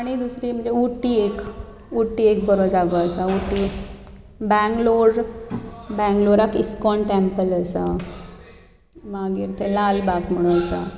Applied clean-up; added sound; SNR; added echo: none; none; none; none.